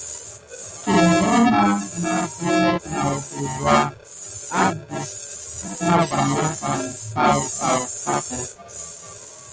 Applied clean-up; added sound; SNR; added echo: none; none; none; none.